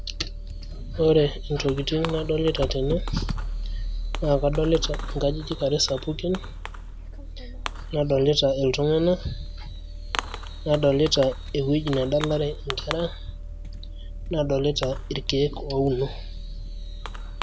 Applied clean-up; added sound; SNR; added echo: none; Fireworks; 7 dB; none.